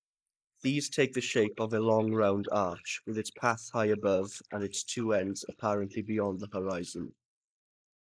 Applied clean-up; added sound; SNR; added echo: neural mask model Resemble Enhance denoiser.